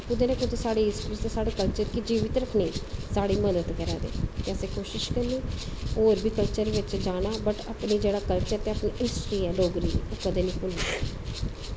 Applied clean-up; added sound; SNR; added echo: none; Rattle (instrument); 18 dB; none.